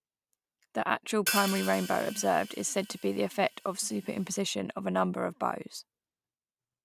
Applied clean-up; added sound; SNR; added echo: none; Crash cymbal / Hi-hat; 7 dB; none.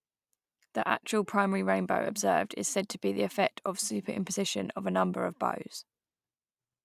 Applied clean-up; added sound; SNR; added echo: none; none; none; none.